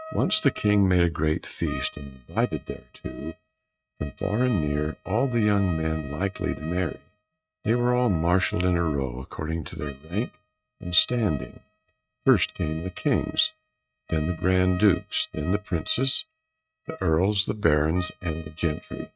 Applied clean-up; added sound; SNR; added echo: neural mask model RNNoise.